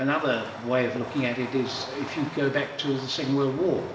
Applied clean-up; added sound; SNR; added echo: none; Fireworks; 13 dB; reverberation time 1.2 s.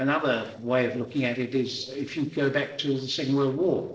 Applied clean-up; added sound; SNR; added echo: neural separator model SepFormer DNS4.